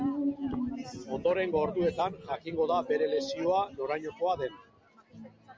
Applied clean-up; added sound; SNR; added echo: none; none; none; none.